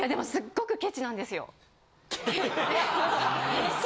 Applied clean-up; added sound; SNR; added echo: none; none; none; none.